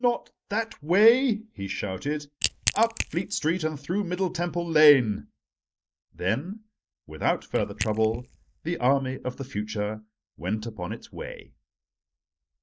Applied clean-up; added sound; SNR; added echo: neural mask model DeepFilterNet 3.